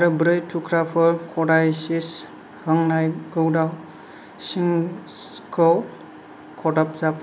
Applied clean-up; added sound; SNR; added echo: none; none; none; none.